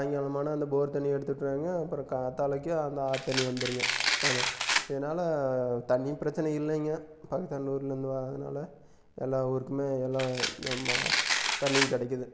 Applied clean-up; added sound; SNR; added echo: none; Domestic sounds, home sounds; -1 dB; none.